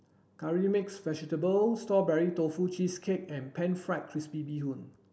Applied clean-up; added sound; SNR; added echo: none; none; none; none.